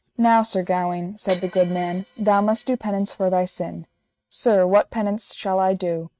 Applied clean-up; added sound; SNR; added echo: neural mask model RNNoise.